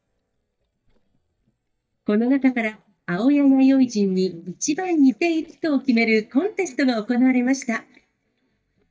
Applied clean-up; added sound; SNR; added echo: neural mask model DeepFilterNet 3.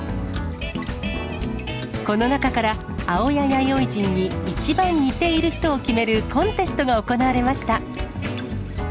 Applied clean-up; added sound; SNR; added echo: none; none; none; none.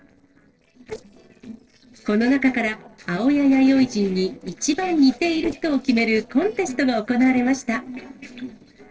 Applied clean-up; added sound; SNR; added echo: neural separator model SepFormer DNS4.